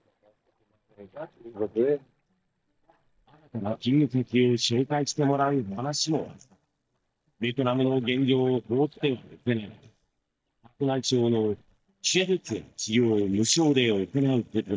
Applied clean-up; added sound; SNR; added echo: neural mask model DeepFilterNet 3.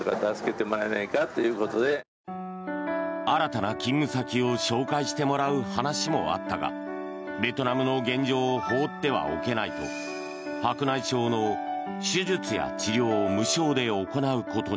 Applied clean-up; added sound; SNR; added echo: none; none; none; none.